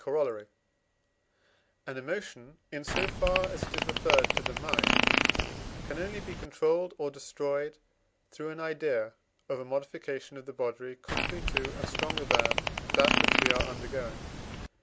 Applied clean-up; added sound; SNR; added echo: none; Fart; -5 dB; none.